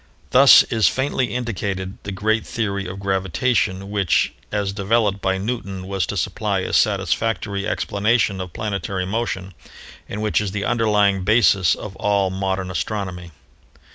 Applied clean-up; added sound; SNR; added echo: none; none; none; none.